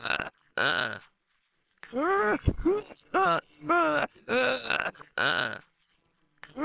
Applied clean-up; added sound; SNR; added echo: neural separator model SepFormer WHAMR!.